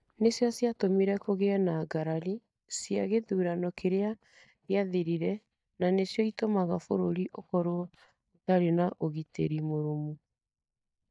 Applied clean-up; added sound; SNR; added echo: neural mask model DeepFilterNet 3.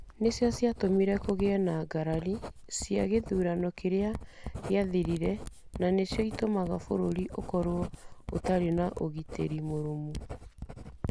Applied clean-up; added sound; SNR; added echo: none; Writing; 11 dB; none.